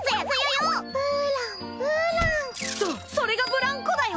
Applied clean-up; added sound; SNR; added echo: none; Thump, thud; 13 dB; none.